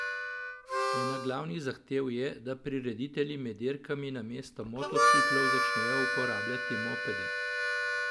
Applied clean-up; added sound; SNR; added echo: none; Harmonica; -4 dB; none.